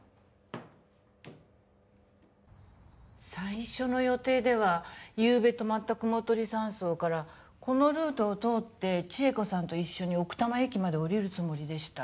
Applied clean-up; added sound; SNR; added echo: none; none; none; none.